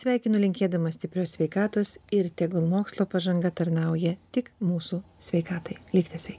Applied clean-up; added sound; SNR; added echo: none; none; none; none.